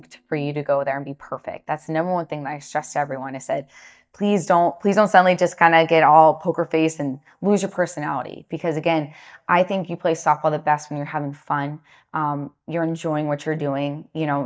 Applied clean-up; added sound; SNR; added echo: neural mask model DeepFilterNet 3.